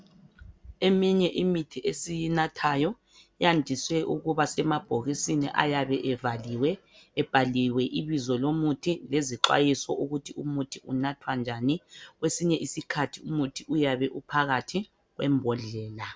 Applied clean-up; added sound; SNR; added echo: none; none; none; none.